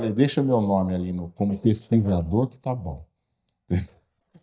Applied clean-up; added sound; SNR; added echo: neural mask model DeepFilterNet 3.